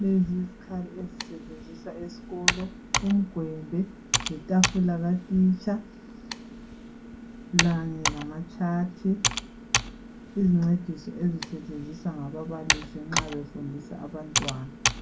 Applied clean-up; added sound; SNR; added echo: none; Computer keyboard; 3 dB; reverberation time 0.2 s.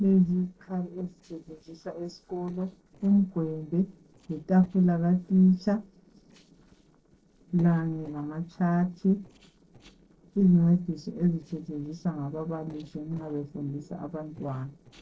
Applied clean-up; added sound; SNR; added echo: neural separator model SepFormer DNS4.